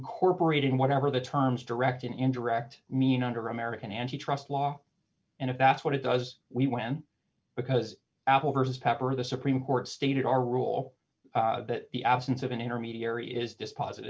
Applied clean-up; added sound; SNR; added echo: none; none; none; none.